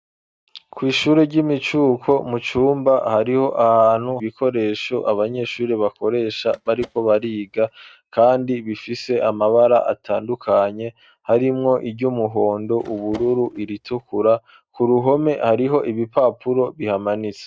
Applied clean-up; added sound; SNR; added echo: neural mask model RNNoise.